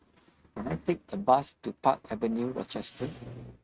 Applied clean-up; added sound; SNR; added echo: neural mask model RNNoise.